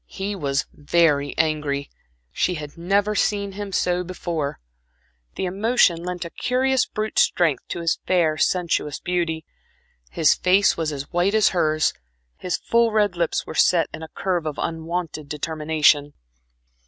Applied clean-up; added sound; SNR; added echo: none; none; none; none.